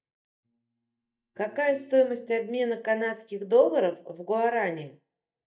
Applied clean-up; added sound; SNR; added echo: neural mask model DeepFilterNet 3.